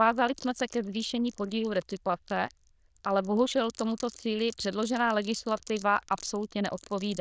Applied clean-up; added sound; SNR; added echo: neural diffusion model UNIVERSE++.